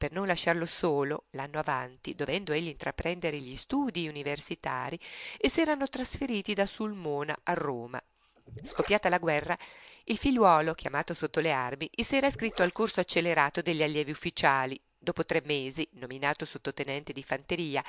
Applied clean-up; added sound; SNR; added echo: none; Gurgling; 14 dB; none.